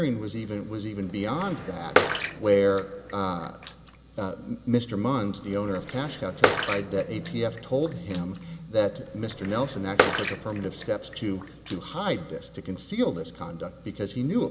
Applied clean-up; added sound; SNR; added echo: none; Bathtub (filling or washing) / Water / Splash, splatter; 2 dB; none.